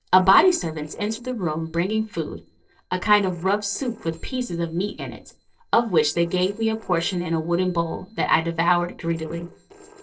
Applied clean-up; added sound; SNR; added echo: neural separator model SepFormer DNS4.